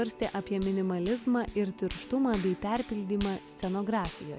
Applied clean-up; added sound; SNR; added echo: none; Hands; 12 dB; none.